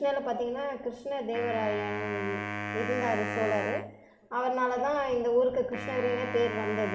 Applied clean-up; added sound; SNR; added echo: none; Wind instrument, woodwind instrument; 7 dB; reverberation time 1.4 s.